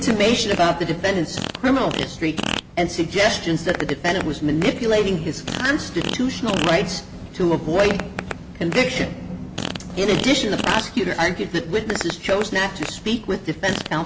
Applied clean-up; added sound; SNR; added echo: none; Fart; 10 dB; none.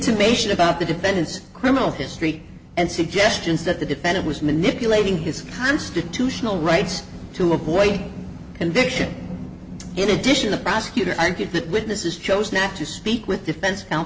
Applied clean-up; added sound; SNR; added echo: none; none; none; none.